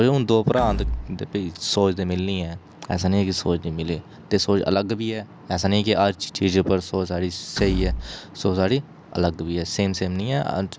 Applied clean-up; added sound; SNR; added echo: none; Door / Wood; 8 dB; none.